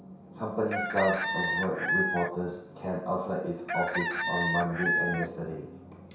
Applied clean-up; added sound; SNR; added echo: none; Chicken, rooster; 1 dB; reverberation time 0.6 s.